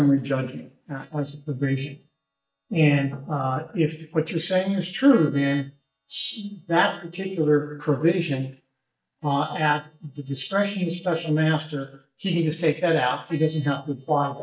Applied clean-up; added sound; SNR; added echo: neural mask model DeepFilterNet 3.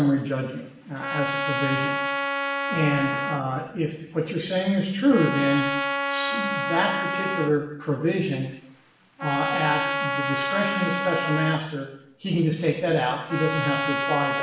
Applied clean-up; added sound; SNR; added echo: none; Trumpet; 3 dB; reverberation time 0.9 s.